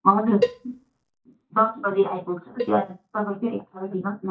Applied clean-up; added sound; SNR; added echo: neural mask model DeepFilterNet 3.